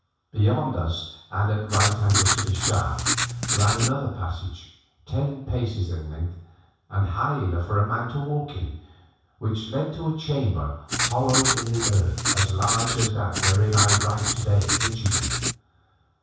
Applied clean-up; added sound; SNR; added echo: none; Writing; -1 dB; reverberation time 0.7 s.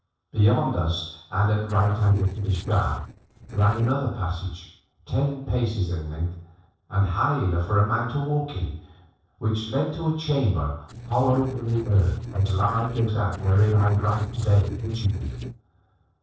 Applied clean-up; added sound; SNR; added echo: neural separator model SepFormer DNS4.